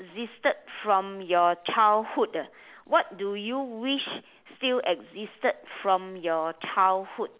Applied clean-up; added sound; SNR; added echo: none; none; none; none.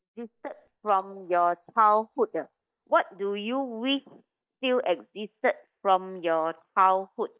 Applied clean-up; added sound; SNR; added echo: neural mask model DeepFilterNet 3.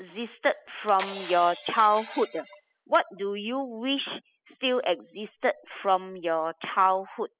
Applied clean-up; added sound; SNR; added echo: classical method spectral subtraction.